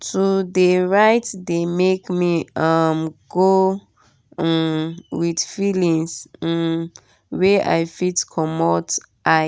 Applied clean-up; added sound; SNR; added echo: none; none; none; none.